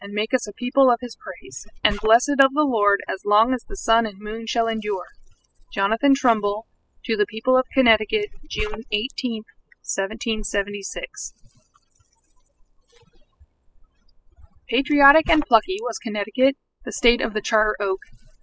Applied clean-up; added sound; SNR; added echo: classical method spectral subtraction.